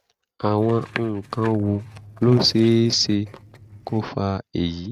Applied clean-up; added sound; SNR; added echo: neural mask model RNNoise.